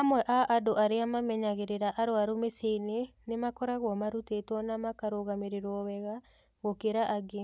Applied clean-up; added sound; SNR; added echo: none; none; none; none.